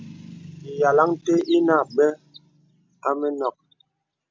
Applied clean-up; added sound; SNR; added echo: none; none; none; none.